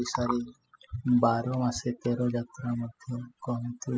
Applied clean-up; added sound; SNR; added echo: classical method spectral subtraction.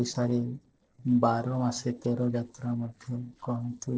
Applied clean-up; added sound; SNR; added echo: neural separator model SepFormer DNS4.